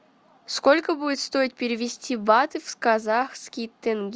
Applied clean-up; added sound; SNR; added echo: none; none; none; none.